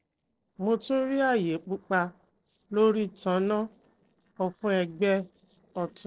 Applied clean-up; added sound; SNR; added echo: neural separator model SepFormer DNS4.